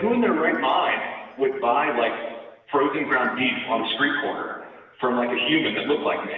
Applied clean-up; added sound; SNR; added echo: none; none; none; reverberation time 1.2 s.